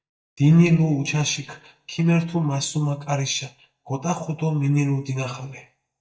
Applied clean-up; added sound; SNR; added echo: neural mask model DeepFilterNet 3.